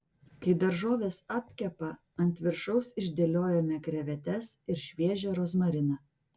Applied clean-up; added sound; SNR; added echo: none; none; none; none.